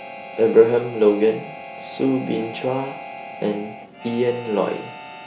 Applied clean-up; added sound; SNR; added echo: none; Harmonica; 15 dB; none.